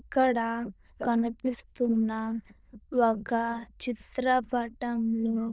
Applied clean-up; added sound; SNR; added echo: neural diffusion model UNIVERSE++.